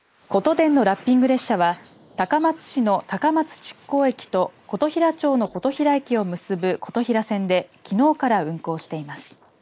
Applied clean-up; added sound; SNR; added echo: neural mask model Resemble Enhance denoiser.